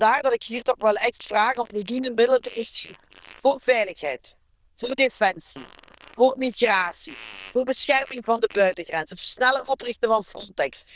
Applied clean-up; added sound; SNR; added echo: neural diffusion model UNIVERSE++.